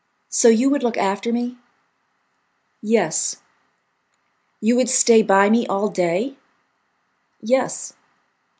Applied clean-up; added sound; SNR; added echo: none; none; none; none.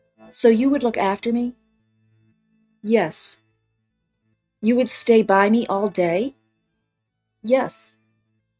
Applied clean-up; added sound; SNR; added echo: neural mask model RNNoise.